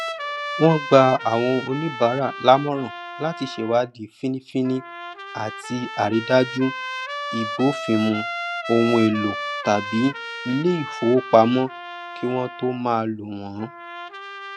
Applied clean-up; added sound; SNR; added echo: none; Trumpet; 10 dB; none.